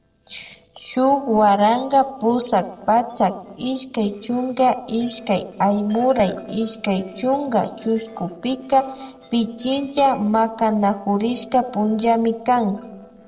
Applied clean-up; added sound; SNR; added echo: neural separator model SepFormer DNS4.